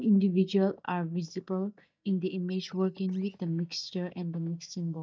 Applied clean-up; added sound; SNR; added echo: neural mask model DeepFilterNet 3.